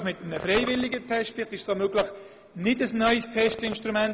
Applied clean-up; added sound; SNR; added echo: none; Fireworks; 17 dB; none.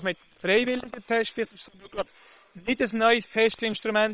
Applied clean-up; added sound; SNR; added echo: neural separator model SepFormer WHAM!.